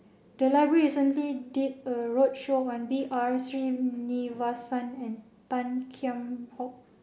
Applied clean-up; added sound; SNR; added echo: none; none; none; none.